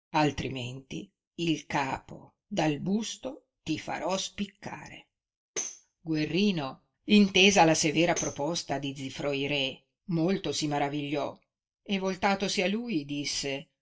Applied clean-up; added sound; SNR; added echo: neural mask model DeepFilterNet 3.